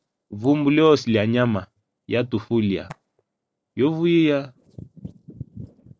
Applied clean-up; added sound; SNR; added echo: neural separator model SepFormer DNS4.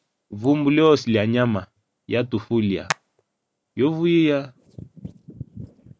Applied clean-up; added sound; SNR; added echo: none; Hands; 17 dB; none.